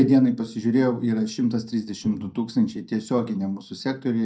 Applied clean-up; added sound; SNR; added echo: neural mask model DeepFilterNet 3.